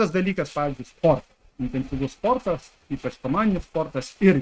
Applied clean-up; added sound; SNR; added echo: neural mask model RNNoise.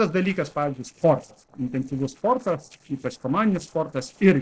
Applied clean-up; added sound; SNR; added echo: neural separator model SepFormer DNS4.